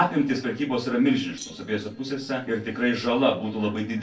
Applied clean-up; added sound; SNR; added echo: neural separator model SepFormer DNS4.